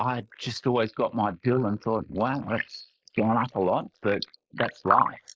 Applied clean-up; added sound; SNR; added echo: neural mask model Resemble Enhance denoiser.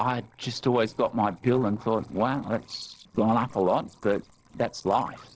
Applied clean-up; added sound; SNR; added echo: neural separator model SepFormer DNS4.